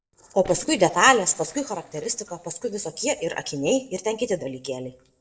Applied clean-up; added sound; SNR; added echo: neural separator model SepFormer DNS4.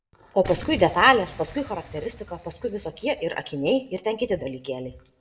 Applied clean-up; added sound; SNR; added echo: none; Boom; 19 dB; reverberation time 0.4 s.